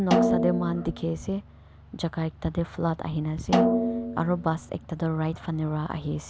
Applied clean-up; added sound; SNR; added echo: none; Snare drum; 0 dB; none.